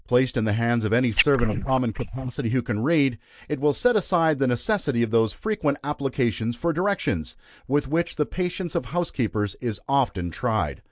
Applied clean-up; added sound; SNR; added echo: neural mask model DeepFilterNet 3.